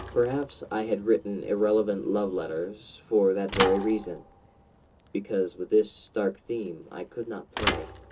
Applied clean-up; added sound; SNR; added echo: none; Thump, thud / Bicycle; 8 dB; reverberation time 0.2 s.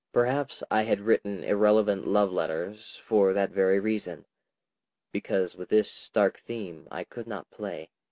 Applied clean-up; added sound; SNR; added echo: none; none; none; none.